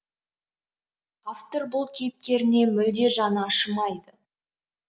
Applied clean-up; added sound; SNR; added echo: none; none; none; none.